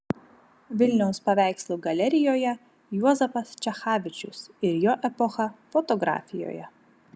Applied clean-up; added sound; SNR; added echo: none; none; none; none.